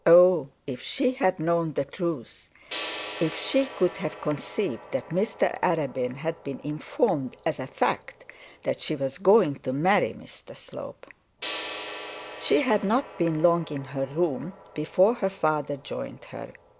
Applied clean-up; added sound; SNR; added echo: none; Gong; 13 dB; none.